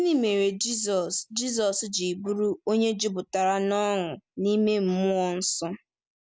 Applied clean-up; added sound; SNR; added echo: none; none; none; none.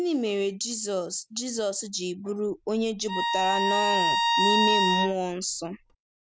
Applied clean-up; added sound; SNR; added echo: none; Bowed string instrument; -3 dB; none.